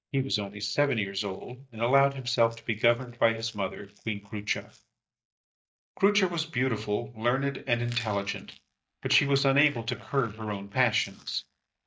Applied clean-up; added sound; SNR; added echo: neural mask model DeepFilterNet 3.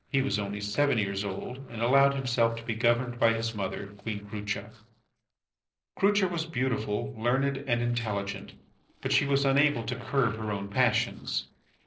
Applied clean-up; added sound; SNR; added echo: neural separator model SepFormer DNS4.